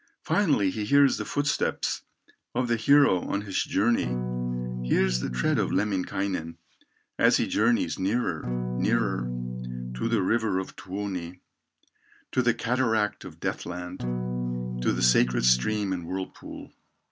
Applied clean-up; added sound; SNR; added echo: none; Electric guitar / Strum; 3 dB; none.